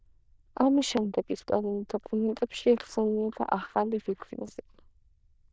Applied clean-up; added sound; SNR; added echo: neural diffusion model UNIVERSE++.